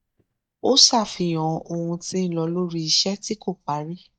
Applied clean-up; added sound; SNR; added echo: neural mask model DeepFilterNet 3.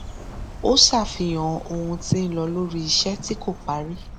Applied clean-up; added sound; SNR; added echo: none; Bird; 12 dB; none.